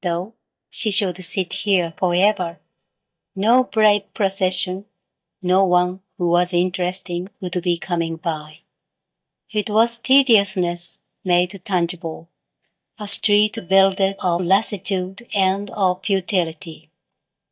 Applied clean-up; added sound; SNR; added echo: neural mask model DeepFilterNet 3.